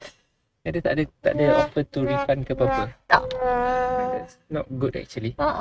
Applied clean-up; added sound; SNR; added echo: neural mask model RNNoise.